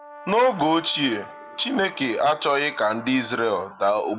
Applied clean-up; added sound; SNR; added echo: none; Brass instrument; 19 dB; none.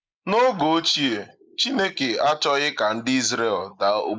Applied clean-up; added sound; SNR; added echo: neural mask model Resemble Enhance denoiser.